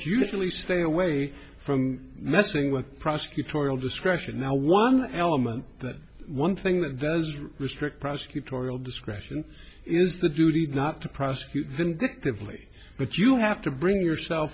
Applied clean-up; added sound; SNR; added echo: none; none; none; none.